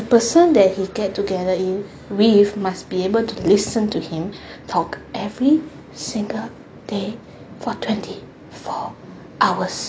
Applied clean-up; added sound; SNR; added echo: none; none; none; none.